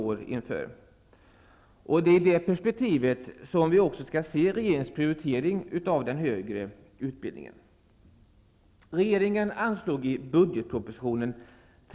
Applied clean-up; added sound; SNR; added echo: none; none; none; none.